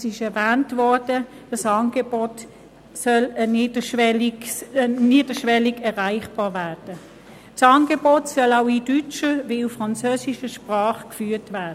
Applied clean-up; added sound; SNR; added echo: none; none; none; none.